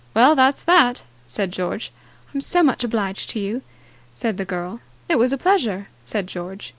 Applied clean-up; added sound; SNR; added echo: none; none; none; none.